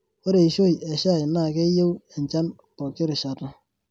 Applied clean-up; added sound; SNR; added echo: none; none; none; none.